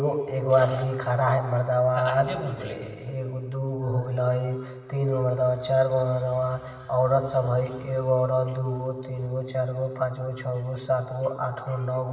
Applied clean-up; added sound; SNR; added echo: none; none; none; reverberation time 2.0 s.